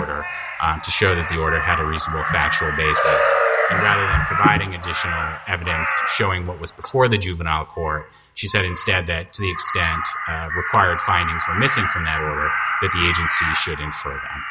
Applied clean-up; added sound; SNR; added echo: none; Crow; 0 dB; none.